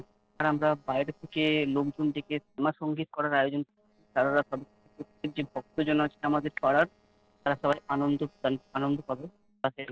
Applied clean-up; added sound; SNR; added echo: neural separator model SepFormer DNS4.